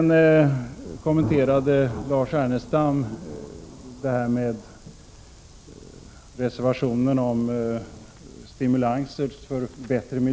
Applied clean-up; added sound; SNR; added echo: none; Thunder; 17 dB; none.